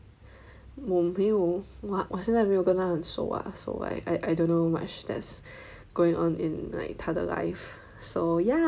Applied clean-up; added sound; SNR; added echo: none; none; none; none.